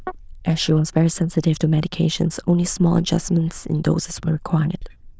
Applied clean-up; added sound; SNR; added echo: neural diffusion model UNIVERSE++.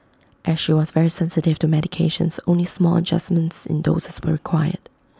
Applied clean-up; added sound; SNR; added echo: none; none; none; none.